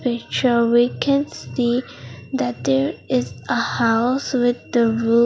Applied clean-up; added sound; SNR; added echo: none; none; none; none.